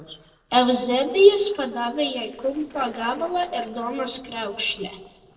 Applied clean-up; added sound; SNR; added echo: neural separator model SepFormer DNS4.